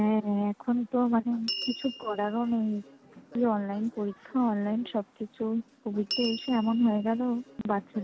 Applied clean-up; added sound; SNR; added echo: none; Door / Bell; 14 dB; none.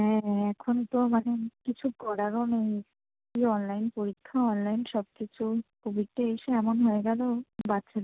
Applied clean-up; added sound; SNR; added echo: none; none; none; none.